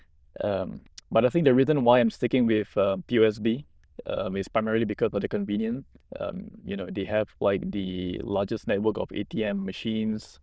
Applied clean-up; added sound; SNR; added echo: neural diffusion model UNIVERSE++.